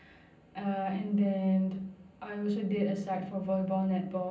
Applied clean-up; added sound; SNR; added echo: none; none; none; reverberation time 0.6 s.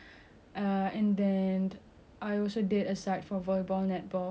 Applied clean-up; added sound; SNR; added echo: none; none; none; none.